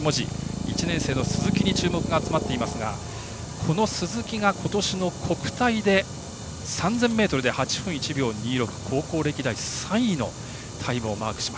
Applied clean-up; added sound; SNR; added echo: none; Fire; 13 dB; none.